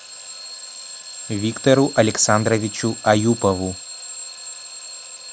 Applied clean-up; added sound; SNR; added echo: none; Alarm / Clock; 12 dB; none.